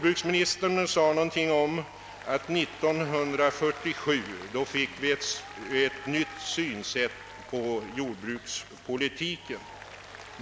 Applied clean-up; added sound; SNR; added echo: none; Applause; 17 dB; none.